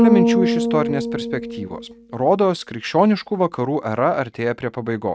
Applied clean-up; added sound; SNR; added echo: neural mask model RNNoise.